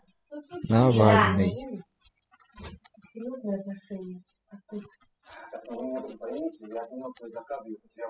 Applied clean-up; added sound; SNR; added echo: classical method spectral subtraction.